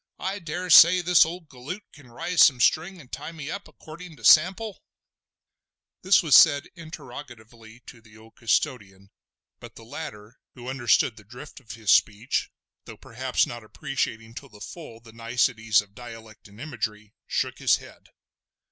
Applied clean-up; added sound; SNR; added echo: none; none; none; none.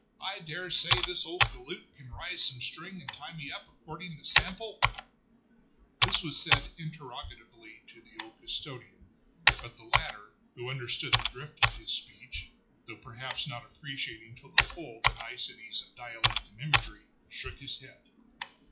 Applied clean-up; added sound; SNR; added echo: classical method WPE with log-MMSE.